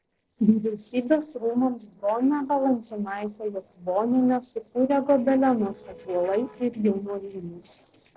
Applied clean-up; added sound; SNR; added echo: neural separator model SepFormer DNS4.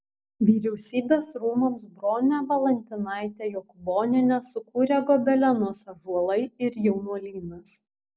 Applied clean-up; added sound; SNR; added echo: none; none; none; none.